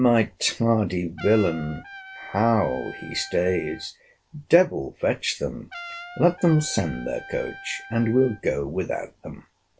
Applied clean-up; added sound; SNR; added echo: none; Trumpet; 18 dB; none.